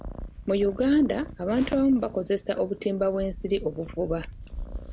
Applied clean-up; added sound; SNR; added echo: none; Purr; 13 dB; none.